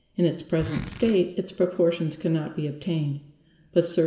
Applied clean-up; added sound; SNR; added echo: none; Zipper (clothing); 12 dB; reverberation time 2.1 s.